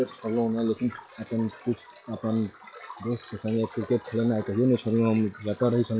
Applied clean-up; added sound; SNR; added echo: classical method log-MMSE.